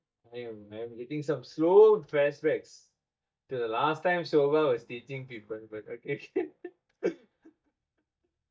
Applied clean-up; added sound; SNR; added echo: neural mask model DeepFilterNet 3.